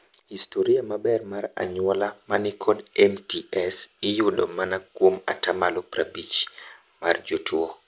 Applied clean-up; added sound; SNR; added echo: none; none; none; none.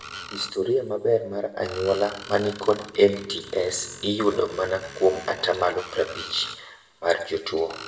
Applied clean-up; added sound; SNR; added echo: none; Screech; 17 dB; reverberation time 0.6 s.